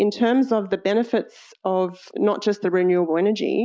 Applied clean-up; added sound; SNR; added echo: none; none; none; none.